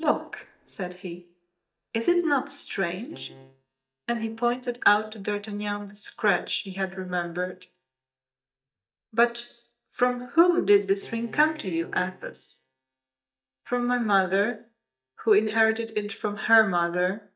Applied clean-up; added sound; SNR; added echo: neural mask model DeepFilterNet 3.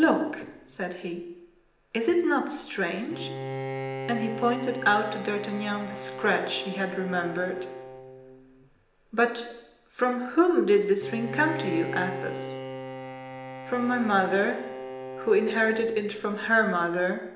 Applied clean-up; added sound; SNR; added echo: none; Bowed string instrument; 11 dB; reverberation time 0.8 s.